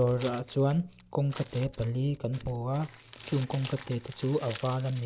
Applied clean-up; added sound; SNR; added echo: none; Crumpling, crinkling; 18 dB; none.